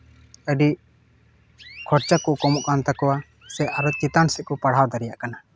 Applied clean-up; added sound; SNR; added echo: none; Chirp, tweet; 13 dB; none.